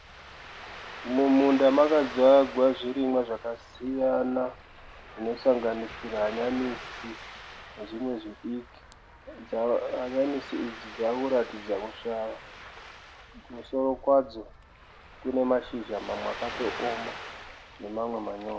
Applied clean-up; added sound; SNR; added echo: none; Ocean; 15 dB; none.